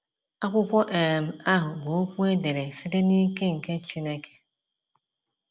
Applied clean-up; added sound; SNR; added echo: none; none; none; none.